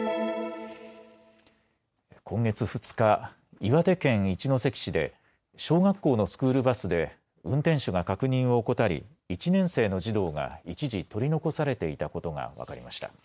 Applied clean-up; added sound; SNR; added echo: none; none; none; none.